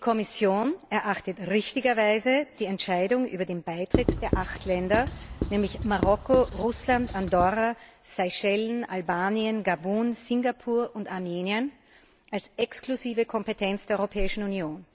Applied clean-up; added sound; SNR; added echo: none; Writing; 4 dB; none.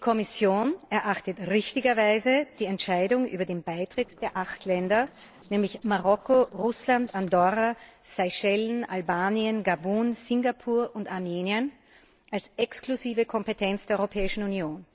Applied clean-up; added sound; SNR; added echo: neural separator model SepFormer DNS4.